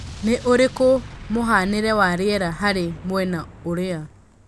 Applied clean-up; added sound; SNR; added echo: none; Explosion; 16 dB; none.